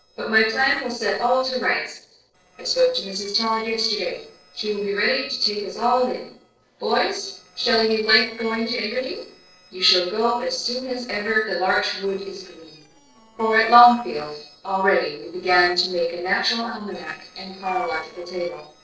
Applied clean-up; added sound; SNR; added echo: neural separator model SepFormer DNS4.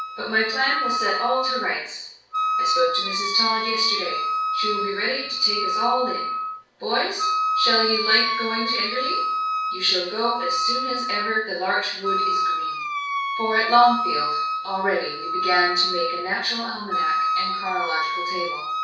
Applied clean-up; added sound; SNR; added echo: none; Wind instrument, woodwind instrument; 2 dB; reverberation time 0.6 s.